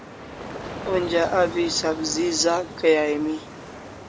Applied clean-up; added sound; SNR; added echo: none; Ocean; 12 dB; none.